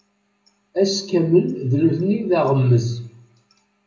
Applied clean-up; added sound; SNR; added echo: none; none; none; reverberation time 0.5 s.